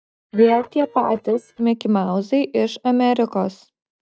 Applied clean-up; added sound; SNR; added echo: neural mask model DeepFilterNet 3.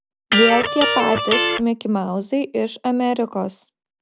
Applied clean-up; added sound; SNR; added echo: none; Electric guitar; 1 dB; none.